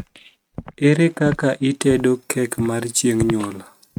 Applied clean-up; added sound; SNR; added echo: neural mask model RNNoise.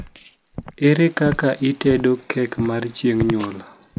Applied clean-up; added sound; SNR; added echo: none; Walk, footsteps; 13 dB; none.